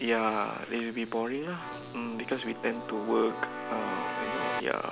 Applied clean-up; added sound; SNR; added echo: none; Keyboard (musical); 5 dB; none.